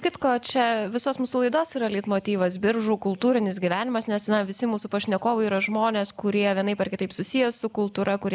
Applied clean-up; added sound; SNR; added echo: none; none; none; none.